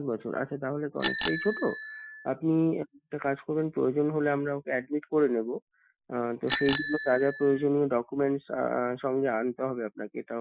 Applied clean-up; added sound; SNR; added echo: classical method Wiener filter.